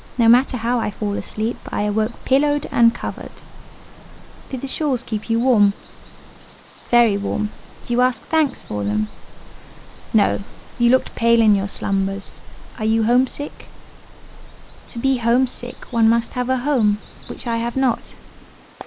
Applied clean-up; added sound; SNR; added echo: neural mask model Resemble Enhance denoiser.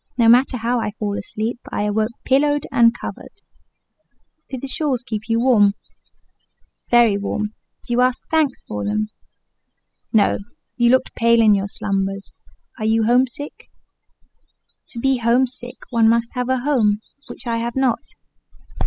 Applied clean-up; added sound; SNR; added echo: classical method spectral subtraction.